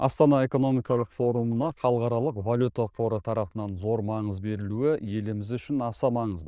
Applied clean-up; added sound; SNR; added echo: neural diffusion model UNIVERSE++.